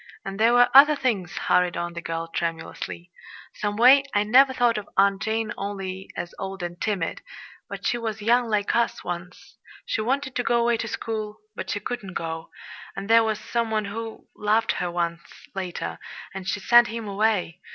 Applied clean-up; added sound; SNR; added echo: none; none; none; none.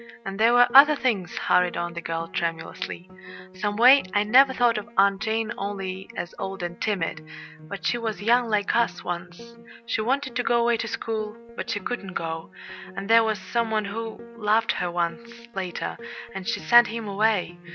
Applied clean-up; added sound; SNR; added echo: none; Piano; 19 dB; none.